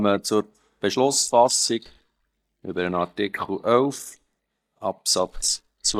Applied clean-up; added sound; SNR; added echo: neural mask model DeepFilterNet 3.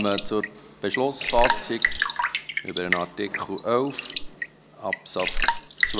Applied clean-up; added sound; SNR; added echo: none; Raindrop / Drip; -1 dB; none.